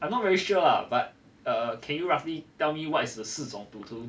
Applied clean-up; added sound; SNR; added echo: none; none; none; none.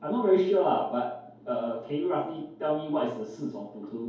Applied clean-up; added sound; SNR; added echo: none; none; none; reverberation time 2.4 s.